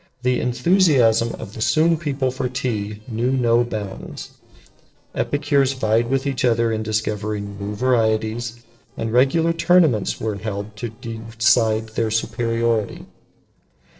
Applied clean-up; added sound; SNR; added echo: neural separator model SepFormer DNS4.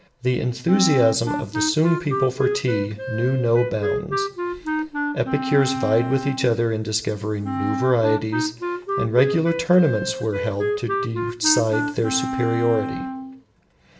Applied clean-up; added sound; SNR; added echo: none; Wind instrument, woodwind instrument; 5 dB; reverberation time 0.7 s.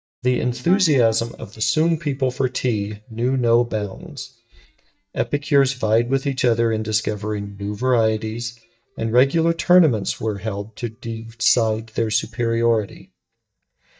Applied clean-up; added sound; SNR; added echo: neural mask model DeepFilterNet 3.